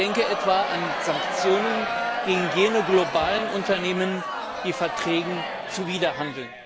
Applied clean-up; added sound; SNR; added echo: none; Crowd; 3 dB; none.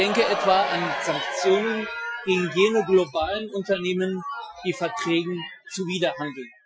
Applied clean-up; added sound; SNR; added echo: classical method Wiener filter.